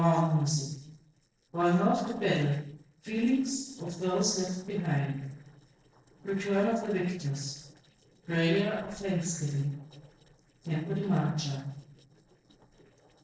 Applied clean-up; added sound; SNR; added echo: neural separator model SepFormer DNS4.